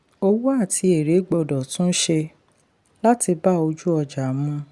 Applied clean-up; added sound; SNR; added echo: none; none; none; none.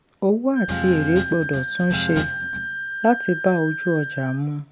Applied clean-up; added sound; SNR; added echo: none; Guitar + Wind instrument, woodwind instrument; 6 dB; none.